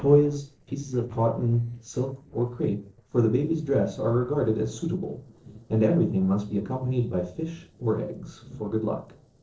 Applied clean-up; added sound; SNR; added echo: neural separator model SepFormer DNS4.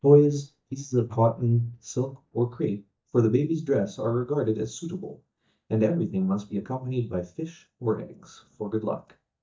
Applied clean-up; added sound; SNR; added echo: neural mask model DeepFilterNet 3.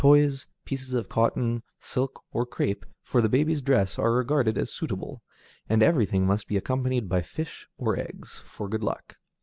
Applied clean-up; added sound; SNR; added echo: none; none; none; none.